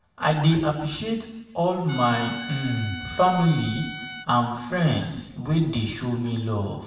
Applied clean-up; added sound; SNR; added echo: none; Trumpet; 12 dB; reverberation time 0.9 s.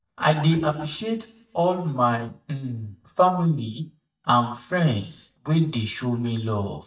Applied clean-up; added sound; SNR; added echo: neural mask model DeepFilterNet 3.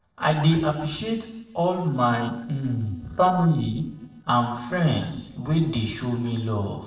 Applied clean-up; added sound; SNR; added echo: neural separator model SepFormer DNS4.